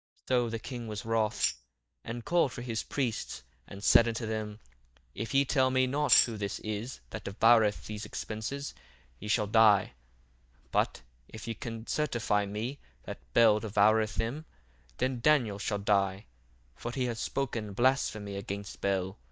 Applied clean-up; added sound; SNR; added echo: neural mask model DeepFilterNet 3.